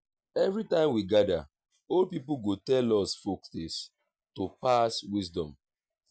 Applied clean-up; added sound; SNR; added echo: none; none; none; none.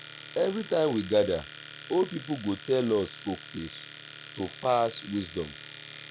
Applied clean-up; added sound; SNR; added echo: none; Domestic sounds, home sounds; 14 dB; none.